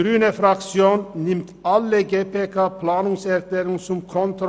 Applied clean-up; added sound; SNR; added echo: none; none; none; none.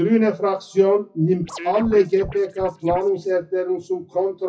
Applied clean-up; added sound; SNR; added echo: classical method WPE with log-MMSE.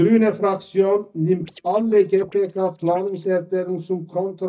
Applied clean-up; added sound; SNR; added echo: neural mask model DeepFilterNet 3.